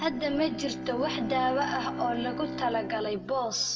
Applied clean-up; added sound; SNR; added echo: none; Bowed string instrument; 7 dB; reverberation time 1.2 s.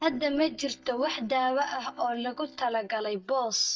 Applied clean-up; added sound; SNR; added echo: neural mask model DeepFilterNet 3.